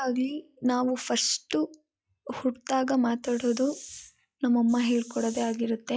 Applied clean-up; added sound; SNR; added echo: classical method log-MMSE.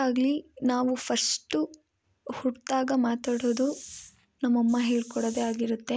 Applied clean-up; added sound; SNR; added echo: none; Hiss; 20 dB; none.